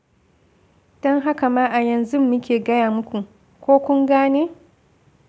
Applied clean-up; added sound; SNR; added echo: none; none; none; none.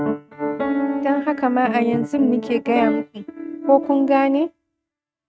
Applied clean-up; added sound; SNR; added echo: neural mask model RNNoise.